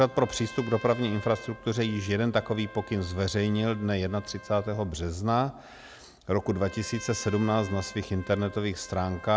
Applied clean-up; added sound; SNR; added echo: none; Trumpet; 18 dB; none.